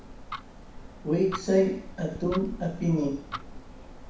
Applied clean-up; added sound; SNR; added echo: none; Tick-tock; 11 dB; reverberation time 0.6 s.